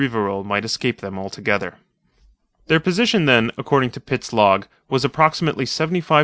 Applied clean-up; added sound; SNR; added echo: none; none; none; none.